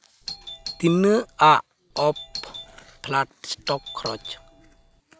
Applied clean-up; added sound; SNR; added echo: none; Doorbell; 15 dB; none.